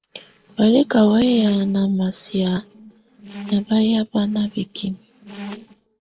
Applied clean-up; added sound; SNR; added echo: neural separator model SepFormer DNS4.